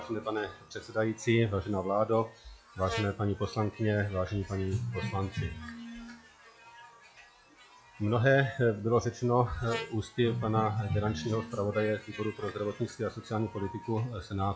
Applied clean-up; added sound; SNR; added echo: classical method log-MMSE.